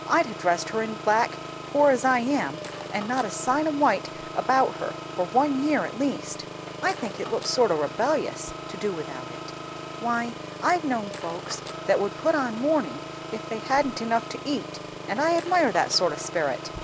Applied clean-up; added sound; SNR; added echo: none; Engine; 10 dB; none.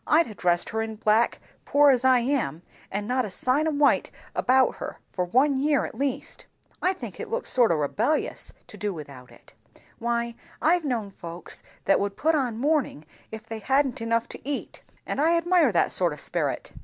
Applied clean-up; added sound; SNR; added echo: none; none; none; none.